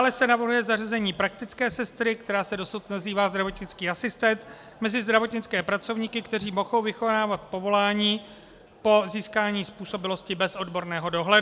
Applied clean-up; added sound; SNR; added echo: none; none; none; none.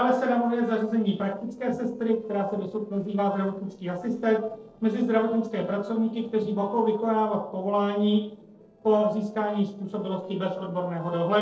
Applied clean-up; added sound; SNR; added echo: neural separator model SepFormer DNS4.